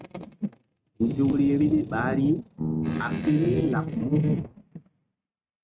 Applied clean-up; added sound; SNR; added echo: neural mask model RNNoise.